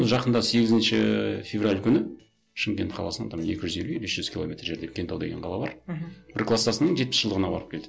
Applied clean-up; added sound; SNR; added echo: neural separator model SepFormer DNS4.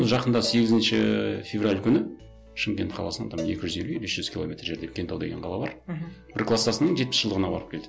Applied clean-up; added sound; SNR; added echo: none; Cowbell; 19 dB; none.